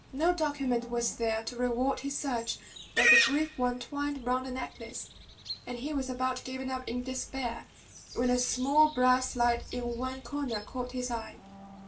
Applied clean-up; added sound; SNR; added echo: none; Livestock, farm animals, working animals; 6 dB; reverberation time 0.2 s.